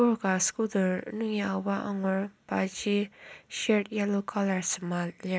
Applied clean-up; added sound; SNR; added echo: none; none; none; none.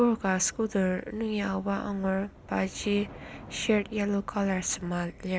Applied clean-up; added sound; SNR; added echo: none; Subway, metro, underground / Train; 18 dB; none.